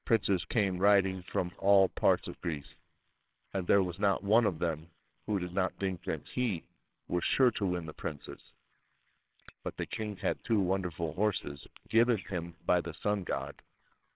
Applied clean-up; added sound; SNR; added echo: neural separator model SepFormer WHAMR!.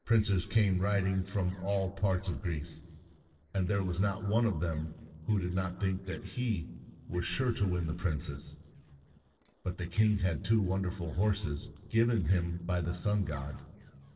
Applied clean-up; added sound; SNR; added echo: neural separator model SepFormer DNS4.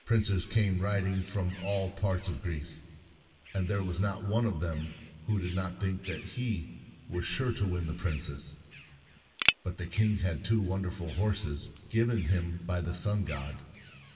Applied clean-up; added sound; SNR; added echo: none; Bird vocalization, bird call, bird song; 12 dB; reverberation time 1.8 s.